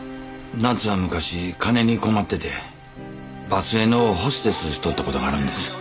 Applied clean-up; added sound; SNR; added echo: none; none; none; none.